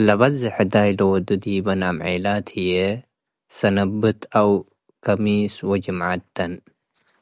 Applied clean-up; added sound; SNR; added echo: none; none; none; none.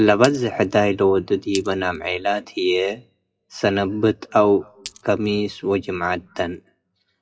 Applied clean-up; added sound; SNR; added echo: classical method WPE with log-MMSE.